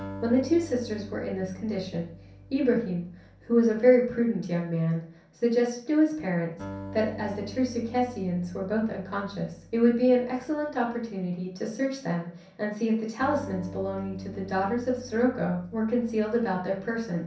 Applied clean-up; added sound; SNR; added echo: none; Acoustic guitar; 17 dB; reverberation time 0.6 s.